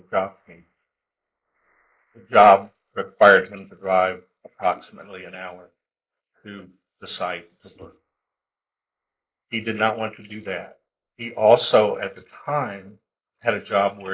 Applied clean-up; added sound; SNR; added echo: neural mask model Resemble Enhance denoiser.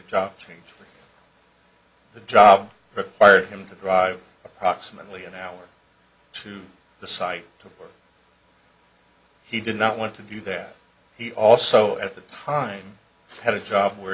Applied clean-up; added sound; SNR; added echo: none; none; none; none.